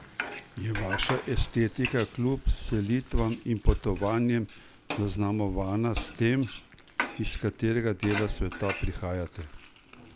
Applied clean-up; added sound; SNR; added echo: none; Frying (food); 10 dB; none.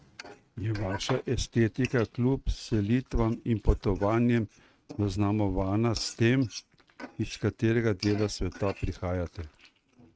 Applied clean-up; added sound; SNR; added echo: neural mask model RNNoise.